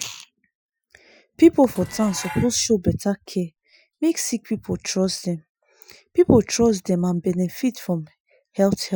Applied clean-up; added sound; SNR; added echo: classical method Wiener filter.